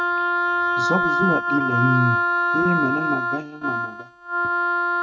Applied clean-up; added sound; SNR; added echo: neural mask model RNNoise.